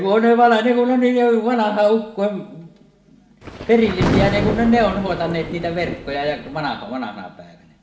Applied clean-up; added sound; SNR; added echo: none; Thunder; 6 dB; reverberation time 0.7 s.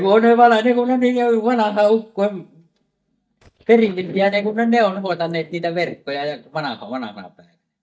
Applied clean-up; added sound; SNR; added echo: neural mask model DeepFilterNet 3.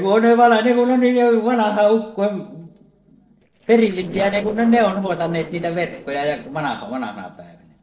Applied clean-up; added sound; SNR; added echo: neural separator model SepFormer DNS4.